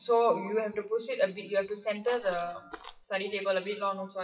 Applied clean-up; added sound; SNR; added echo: classical method WPE with log-MMSE.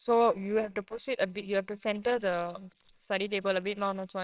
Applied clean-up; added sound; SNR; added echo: neural separator model SepFormer WHAMR!.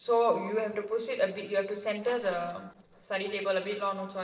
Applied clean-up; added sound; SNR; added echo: neural separator model SepFormer DNS4.